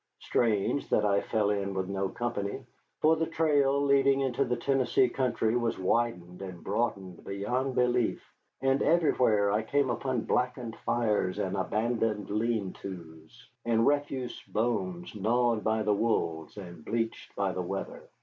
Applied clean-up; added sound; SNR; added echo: none; none; none; none.